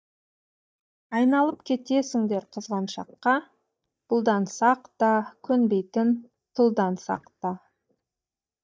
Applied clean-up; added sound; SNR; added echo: neural mask model DeepFilterNet 3.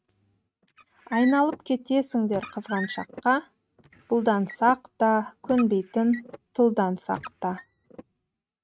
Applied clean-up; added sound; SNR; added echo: neural mask model RNNoise.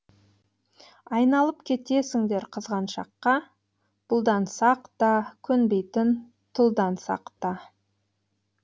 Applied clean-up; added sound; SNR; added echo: none; none; none; none.